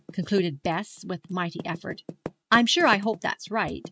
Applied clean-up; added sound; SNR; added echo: neural mask model RNNoise.